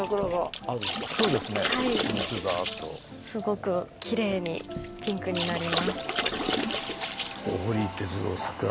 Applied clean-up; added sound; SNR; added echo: none; Water / Splash, splatter; 3 dB; none.